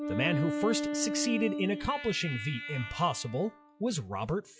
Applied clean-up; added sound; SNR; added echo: classical method log-MMSE.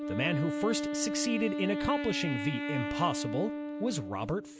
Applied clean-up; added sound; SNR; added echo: none; Wind instrument, woodwind instrument; 2 dB; none.